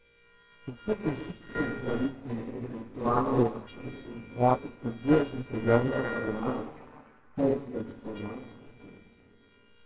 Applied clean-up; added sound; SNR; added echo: neural separator model SepFormer WHAMR!.